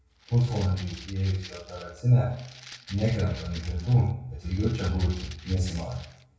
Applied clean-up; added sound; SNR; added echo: none; Rattle (instrument); 19 dB; reverberation time 0.6 s.